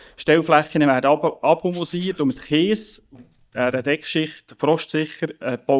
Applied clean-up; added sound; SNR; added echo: neural mask model DeepFilterNet 3.